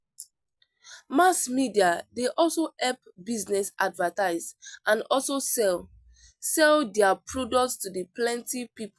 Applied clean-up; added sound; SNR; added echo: none; none; none; none.